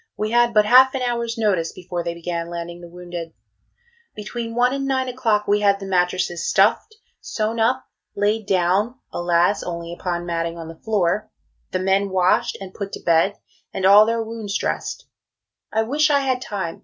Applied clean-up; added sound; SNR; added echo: none; none; none; none.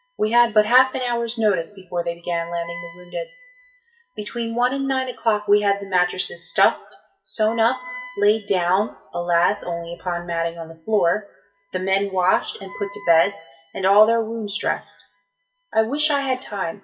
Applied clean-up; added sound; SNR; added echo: classical method WPE with log-MMSE.